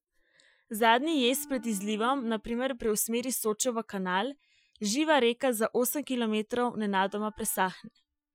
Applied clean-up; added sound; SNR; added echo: classical method Wiener filter.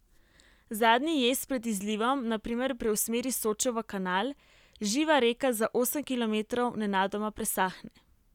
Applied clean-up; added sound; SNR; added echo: none; none; none; none.